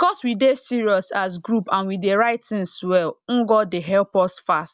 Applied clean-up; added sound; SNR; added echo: none; none; none; none.